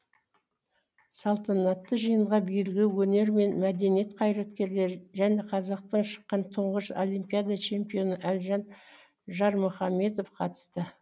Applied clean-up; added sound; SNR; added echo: none; none; none; none.